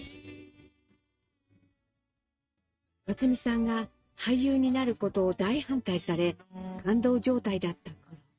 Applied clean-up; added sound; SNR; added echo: neural mask model RNNoise.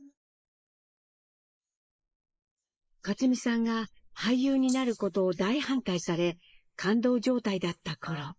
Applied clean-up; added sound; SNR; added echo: neural mask model Resemble Enhance denoiser.